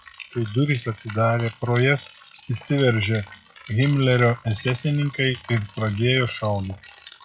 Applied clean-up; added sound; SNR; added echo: classical method log-MMSE.